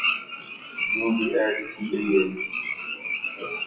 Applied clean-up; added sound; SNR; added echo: classical method WPE with log-MMSE.